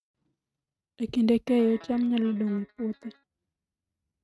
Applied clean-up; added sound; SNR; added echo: neural mask model RNNoise.